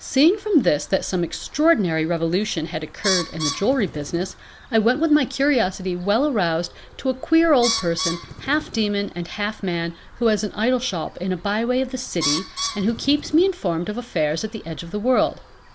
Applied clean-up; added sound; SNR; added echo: none; Bird; 13 dB; none.